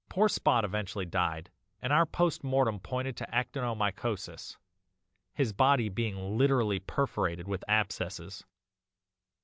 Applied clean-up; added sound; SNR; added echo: none; none; none; none.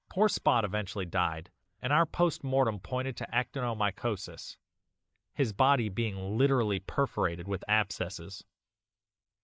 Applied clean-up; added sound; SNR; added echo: neural mask model Resemble Enhance denoiser.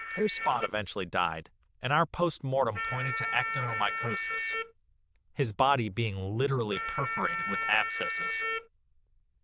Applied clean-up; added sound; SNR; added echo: neural diffusion model UNIVERSE++.